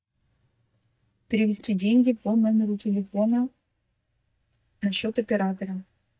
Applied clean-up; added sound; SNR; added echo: neural mask model DeepFilterNet 3.